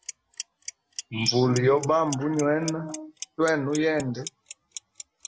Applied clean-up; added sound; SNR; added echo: none; Clock; 15 dB; none.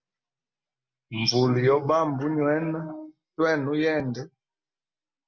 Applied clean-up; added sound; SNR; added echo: none; none; none; none.